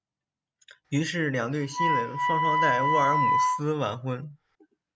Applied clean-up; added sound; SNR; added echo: none; Wind instrument, woodwind instrument; -3 dB; none.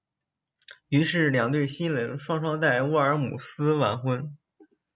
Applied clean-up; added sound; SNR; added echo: none; none; none; none.